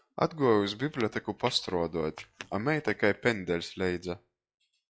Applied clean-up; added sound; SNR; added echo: classical method log-MMSE.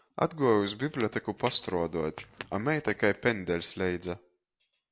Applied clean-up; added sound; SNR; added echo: none; Squeak / Walk, footsteps; 17 dB; none.